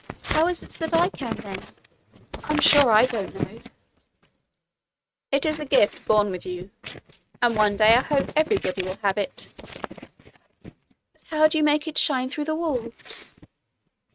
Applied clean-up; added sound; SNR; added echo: neural mask model RNNoise.